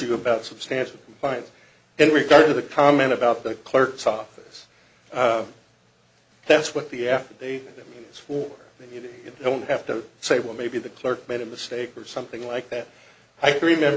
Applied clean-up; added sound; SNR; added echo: none; none; none; none.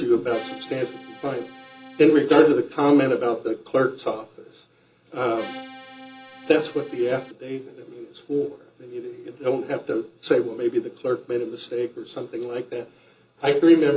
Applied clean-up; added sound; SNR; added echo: none; Accordion; 16 dB; reverberation time 0.2 s.